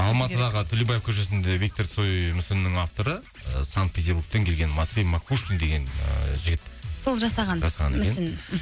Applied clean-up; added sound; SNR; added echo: none; none; none; none.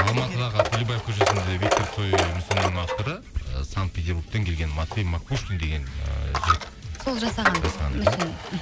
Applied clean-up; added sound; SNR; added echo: none; Coin (dropping); 2 dB; none.